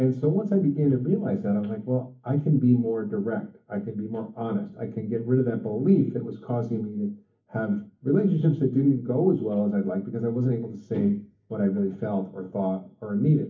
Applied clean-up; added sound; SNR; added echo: none; none; none; reverberation time 0.3 s.